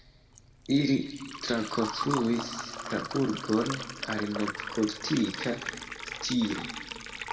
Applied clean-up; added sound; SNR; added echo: none; Liquid; 8 dB; reverberation time 2.1 s.